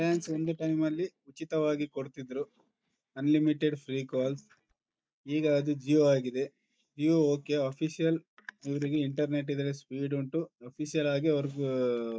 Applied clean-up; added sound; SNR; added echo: neural mask model DeepFilterNet 3.